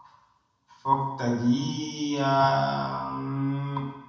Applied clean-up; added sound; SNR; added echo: none; none; none; reverberation time 1.0 s.